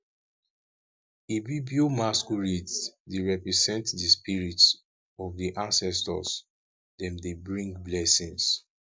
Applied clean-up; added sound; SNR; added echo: none; none; none; none.